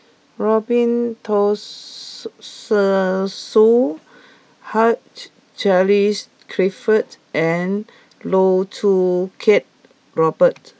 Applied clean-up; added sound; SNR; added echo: none; none; none; none.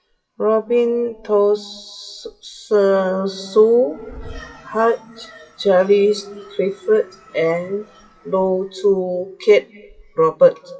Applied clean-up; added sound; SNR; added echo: classical method WPE with log-MMSE.